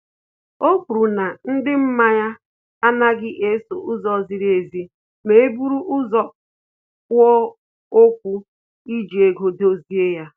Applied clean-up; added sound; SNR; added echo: none; none; none; none.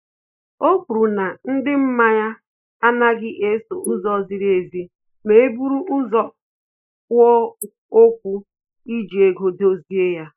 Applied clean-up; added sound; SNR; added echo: neural mask model Resemble Enhance denoiser.